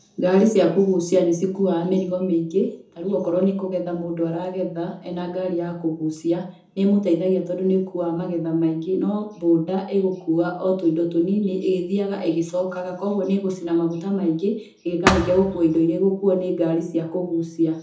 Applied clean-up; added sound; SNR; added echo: none; Thump, thud; 4 dB; reverberation time 0.6 s.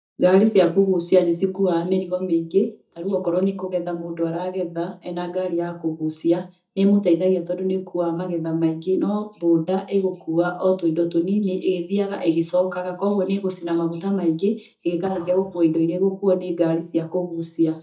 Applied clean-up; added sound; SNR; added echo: neural mask model DeepFilterNet 3.